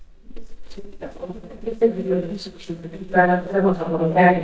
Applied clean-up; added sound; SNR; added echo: neural mask model DeepFilterNet 3.